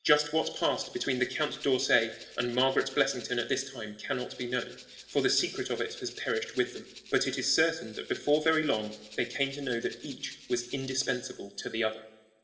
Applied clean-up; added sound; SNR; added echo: neural separator model SepFormer DNS4.